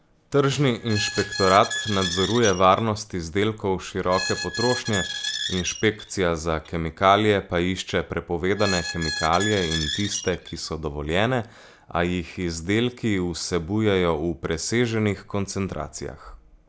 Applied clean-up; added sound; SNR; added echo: none; Squeak; 8 dB; none.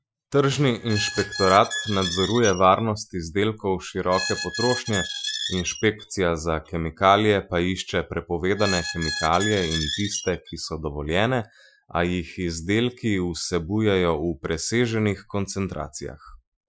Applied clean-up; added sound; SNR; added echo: classical method Wiener filter.